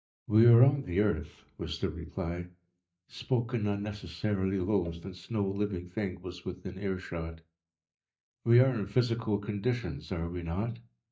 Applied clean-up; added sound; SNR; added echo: neural mask model DeepFilterNet 3.